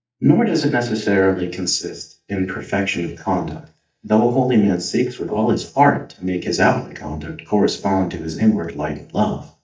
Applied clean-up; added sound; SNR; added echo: neural mask model DeepFilterNet 3.